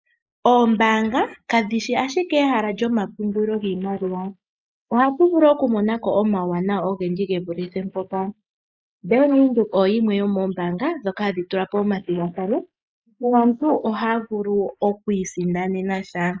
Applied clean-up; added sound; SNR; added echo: neural mask model Resemble Enhance denoiser.